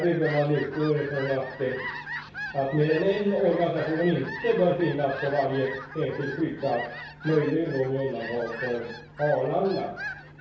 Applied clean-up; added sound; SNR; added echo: none; Fowl; 12 dB; reverberation time 0.6 s.